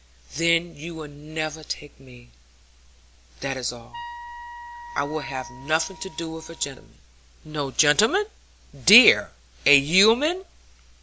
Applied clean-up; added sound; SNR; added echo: none; Wind instrument, woodwind instrument; 14 dB; none.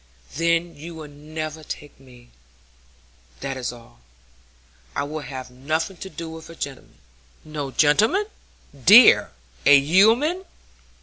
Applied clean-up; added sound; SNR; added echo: none; none; none; none.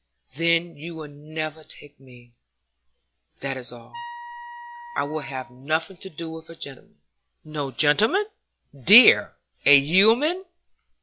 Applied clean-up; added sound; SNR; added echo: classical method log-MMSE.